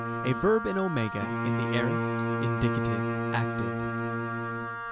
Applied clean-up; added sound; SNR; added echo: none; Bowed string instrument + Wind instrument, woodwind instrument; -2 dB; none.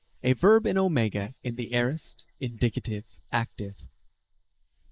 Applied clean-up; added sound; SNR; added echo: neural mask model Resemble Enhance denoiser.